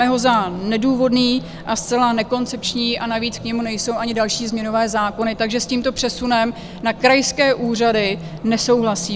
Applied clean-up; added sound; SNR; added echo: none; Race car, auto racing; 16 dB; none.